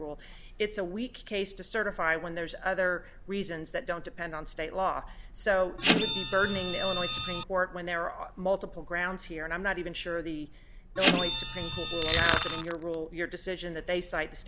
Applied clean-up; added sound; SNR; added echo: none; Crushing + Printer; -3 dB; none.